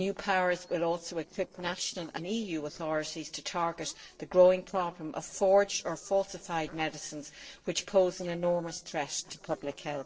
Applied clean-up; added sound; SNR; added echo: neural separator model SepFormer DNS4.